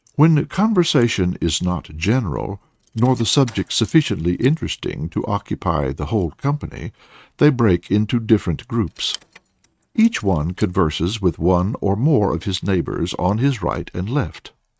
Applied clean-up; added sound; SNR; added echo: neural mask model RNNoise.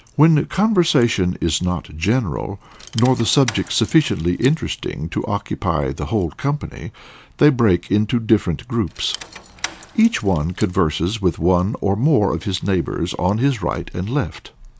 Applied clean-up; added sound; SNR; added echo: none; Rattle / Keys jangling; 17 dB; none.